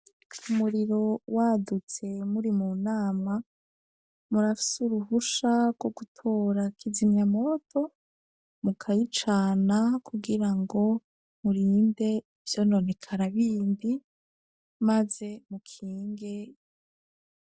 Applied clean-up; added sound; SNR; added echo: none; none; none; none.